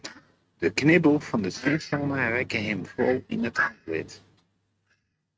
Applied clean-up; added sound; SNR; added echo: neural mask model RNNoise.